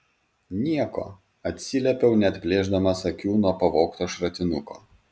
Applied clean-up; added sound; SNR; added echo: none; none; none; none.